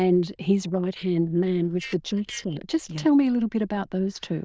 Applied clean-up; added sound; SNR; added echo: neural diffusion model UNIVERSE++.